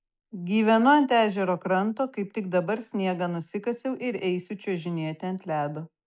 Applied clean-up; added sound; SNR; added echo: neural mask model Resemble Enhance denoiser.